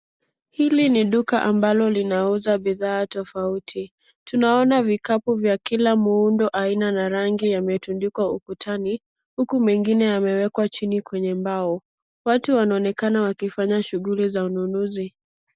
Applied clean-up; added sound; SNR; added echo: none; none; none; none.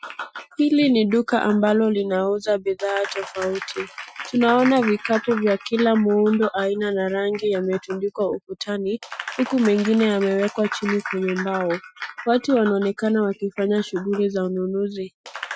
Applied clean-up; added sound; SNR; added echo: classical method Wiener filter.